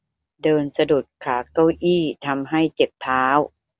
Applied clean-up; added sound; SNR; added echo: none; none; none; none.